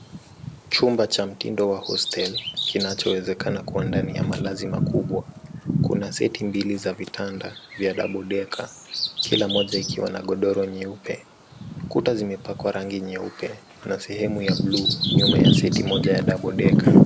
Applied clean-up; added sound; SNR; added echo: none; Bird vocalization, bird call, bird song; -1 dB; none.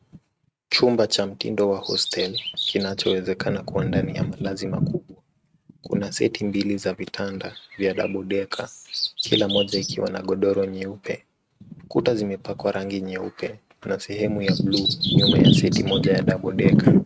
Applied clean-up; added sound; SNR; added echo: neural mask model RNNoise.